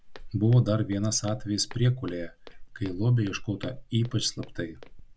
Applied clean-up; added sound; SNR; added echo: none; Walk, footsteps; 14 dB; none.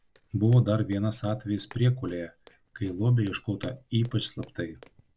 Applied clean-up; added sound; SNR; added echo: neural separator model SepFormer DNS4.